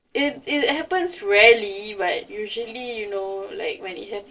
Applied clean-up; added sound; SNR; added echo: neural separator model SepFormer DNS4.